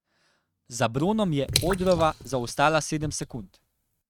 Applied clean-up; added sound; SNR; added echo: neural mask model RNNoise.